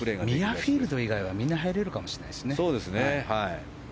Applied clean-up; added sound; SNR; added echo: none; none; none; none.